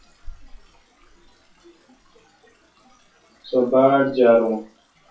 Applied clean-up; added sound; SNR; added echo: classical method WPE with log-MMSE.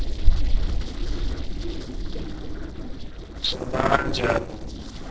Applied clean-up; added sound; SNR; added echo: neural separator model SepFormer DNS4.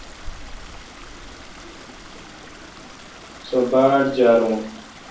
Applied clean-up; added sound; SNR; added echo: none; Stream; 15 dB; reverberation time 0.6 s.